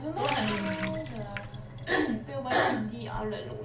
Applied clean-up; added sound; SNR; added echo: none; Water tap, faucet; 9 dB; reverberation time 0.1 s.